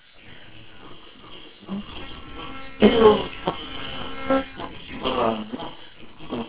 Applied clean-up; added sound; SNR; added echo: neural separator model SepFormer WHAMR!.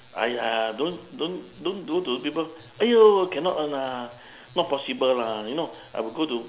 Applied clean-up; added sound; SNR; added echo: none; none; none; none.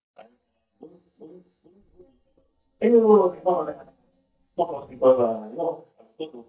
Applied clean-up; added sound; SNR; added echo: neural mask model DeepFilterNet 3.